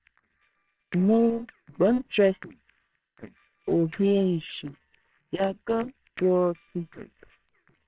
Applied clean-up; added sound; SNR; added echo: neural separator model SepFormer WHAMR!.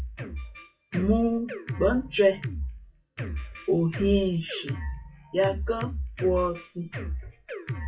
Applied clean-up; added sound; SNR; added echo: classical method WPE with log-MMSE.